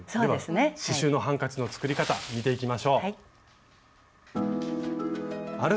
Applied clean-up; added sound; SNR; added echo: none; Water / Splash, splatter; 19 dB; none.